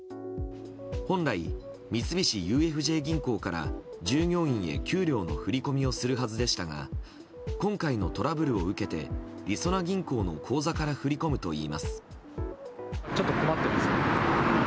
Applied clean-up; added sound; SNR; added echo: none; none; none; none.